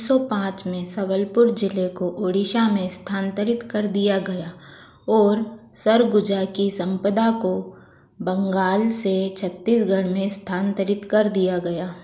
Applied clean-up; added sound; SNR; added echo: none; none; none; none.